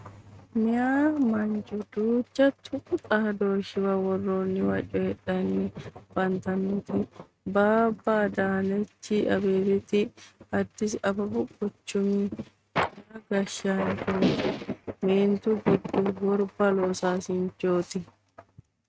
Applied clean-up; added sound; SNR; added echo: neural mask model RNNoise.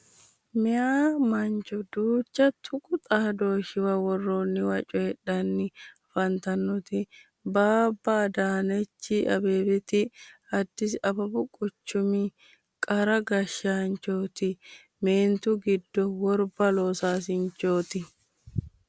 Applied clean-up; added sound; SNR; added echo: none; none; none; none.